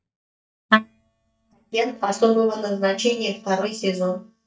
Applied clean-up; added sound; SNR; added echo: neural mask model DeepFilterNet 3.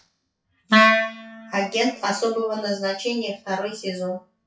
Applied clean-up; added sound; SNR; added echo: classical method WPE with log-MMSE.